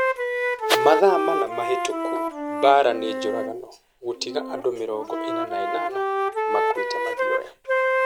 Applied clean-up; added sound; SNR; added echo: none; Wind instrument, woodwind instrument; 0 dB; none.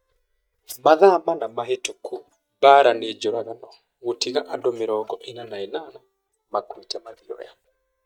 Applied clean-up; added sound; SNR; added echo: neural mask model DeepFilterNet 3.